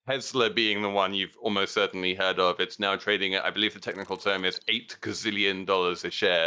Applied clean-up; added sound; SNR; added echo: neural mask model DeepFilterNet 3.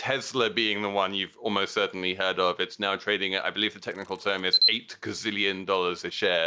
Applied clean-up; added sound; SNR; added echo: none; Camera; 1 dB; none.